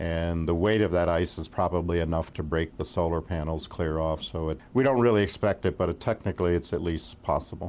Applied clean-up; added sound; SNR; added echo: none; none; none; none.